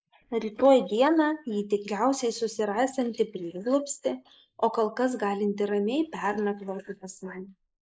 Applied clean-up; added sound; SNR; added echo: neural mask model Resemble Enhance denoiser.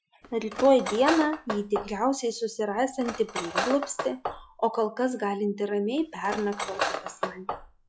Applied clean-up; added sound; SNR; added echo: classical method log-MMSE.